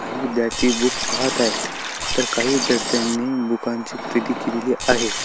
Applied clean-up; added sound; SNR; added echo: none; Liquid; 3 dB; none.